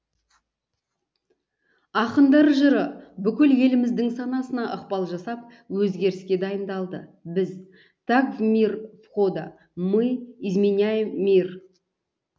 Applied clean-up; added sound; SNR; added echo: none; none; none; none.